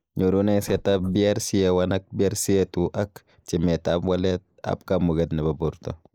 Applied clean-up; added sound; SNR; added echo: neural mask model Resemble Enhance denoiser.